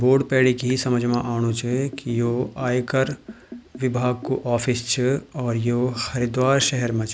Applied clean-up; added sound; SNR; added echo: none; Liquid; 18 dB; none.